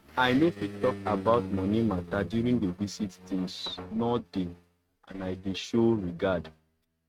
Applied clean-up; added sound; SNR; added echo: neural mask model RNNoise.